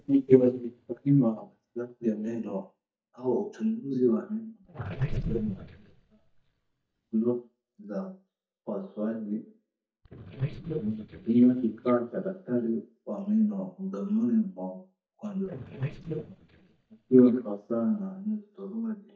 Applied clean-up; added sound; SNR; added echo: neural mask model DeepFilterNet 3.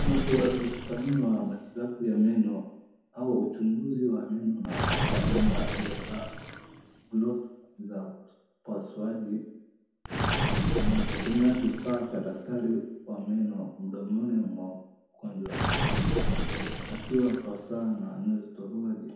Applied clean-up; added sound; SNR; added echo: none; Gurgling; 2 dB; reverberation time 1.0 s.